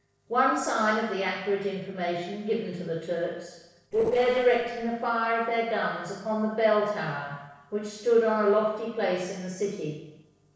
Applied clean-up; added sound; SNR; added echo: neural separator model SepFormer DNS4.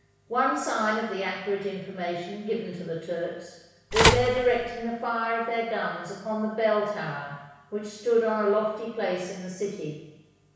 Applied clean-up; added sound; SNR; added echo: none; Telephone; -3 dB; reverberation time 1.1 s.